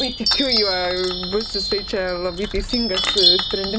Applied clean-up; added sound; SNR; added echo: none; Chime; -2 dB; none.